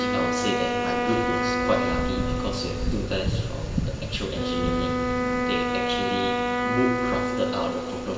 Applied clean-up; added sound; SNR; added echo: none; Wind instrument, woodwind instrument; -1 dB; reverberation time 2.3 s.